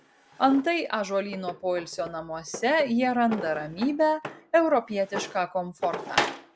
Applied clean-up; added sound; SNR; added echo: none; Drawer open or close; 11 dB; none.